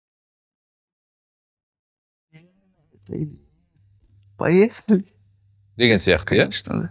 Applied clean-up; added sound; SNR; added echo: neural mask model DeepFilterNet 3.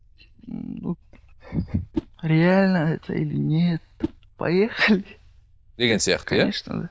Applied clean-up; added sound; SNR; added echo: neural diffusion model UNIVERSE++.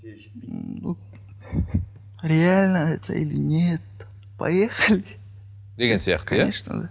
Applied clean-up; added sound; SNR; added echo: none; none; none; none.